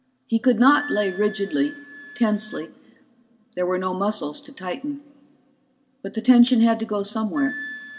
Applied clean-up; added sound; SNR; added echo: none; Wind instrument, woodwind instrument; 17 dB; reverberation time 1.1 s.